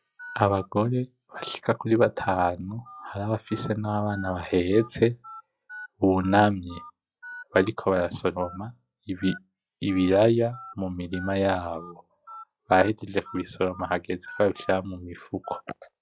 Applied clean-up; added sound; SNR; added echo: classical method log-MMSE.